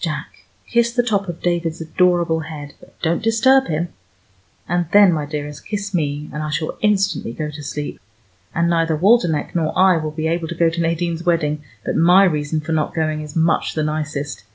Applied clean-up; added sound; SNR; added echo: none; none; none; none.